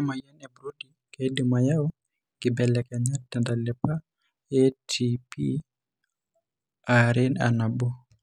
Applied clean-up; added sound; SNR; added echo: none; none; none; none.